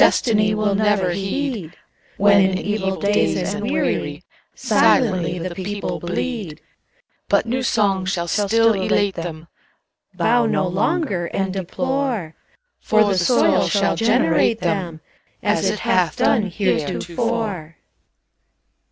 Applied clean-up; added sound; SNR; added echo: none; none; none; none.